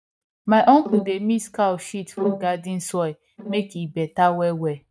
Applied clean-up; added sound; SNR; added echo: neural mask model DeepFilterNet 3.